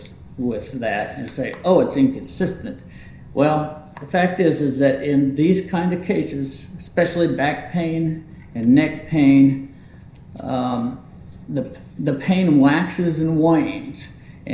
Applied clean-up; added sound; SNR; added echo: none; none; none; reverberation time 0.5 s.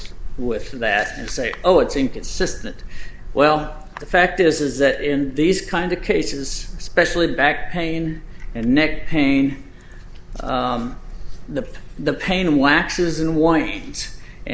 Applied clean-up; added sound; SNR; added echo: none; none; none; none.